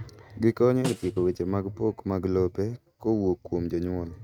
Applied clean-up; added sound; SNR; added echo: neural mask model RNNoise.